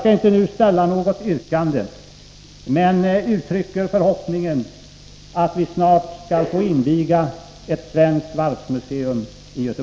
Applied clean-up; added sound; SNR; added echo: none; none; none; none.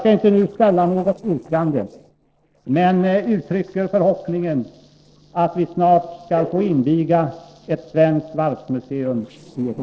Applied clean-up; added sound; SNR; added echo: neural separator model SepFormer DNS4.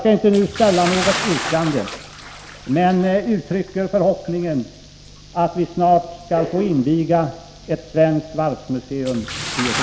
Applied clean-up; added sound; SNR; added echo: none; Bathtub (filling or washing) / Splash, splatter; 11 dB; none.